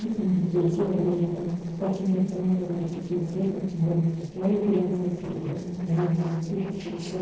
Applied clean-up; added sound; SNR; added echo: neural separator model SepFormer DNS4.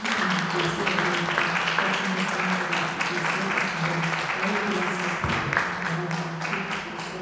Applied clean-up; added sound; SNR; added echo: none; Applause; -4 dB; reverberation time 1.2 s.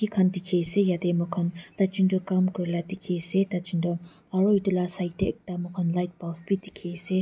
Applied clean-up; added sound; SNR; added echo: none; none; none; none.